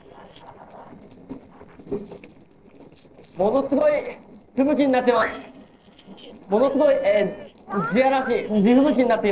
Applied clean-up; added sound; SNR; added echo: neural separator model SepFormer DNS4.